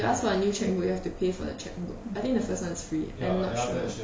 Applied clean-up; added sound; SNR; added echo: none; Whoosh, swoosh, swish; 17 dB; none.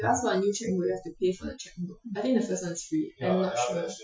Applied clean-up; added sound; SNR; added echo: classical method Wiener filter.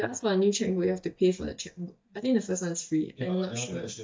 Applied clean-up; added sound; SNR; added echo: neural mask model DeepFilterNet 3.